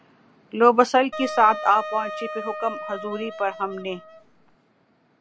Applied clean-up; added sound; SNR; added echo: none; Wind instrument, woodwind instrument; 10 dB; none.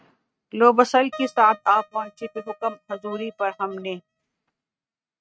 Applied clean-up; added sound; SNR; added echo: neural mask model RNNoise.